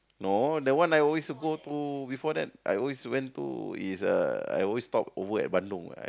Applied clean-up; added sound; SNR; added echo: none; none; none; none.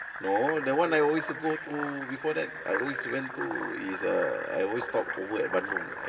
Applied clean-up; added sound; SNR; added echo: none; Fill (with liquid); 6 dB; reverberation time 2.8 s.